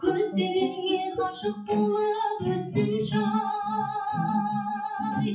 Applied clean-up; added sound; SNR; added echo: classical method WPE with log-MMSE.